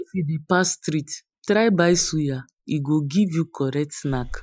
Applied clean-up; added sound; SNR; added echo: classical method Wiener filter.